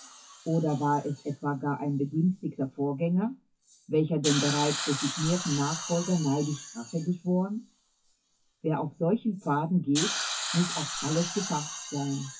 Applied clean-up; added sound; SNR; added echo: classical method WPE with log-MMSE.